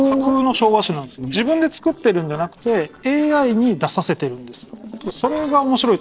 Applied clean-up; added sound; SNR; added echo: neural separator model SepFormer DNS4.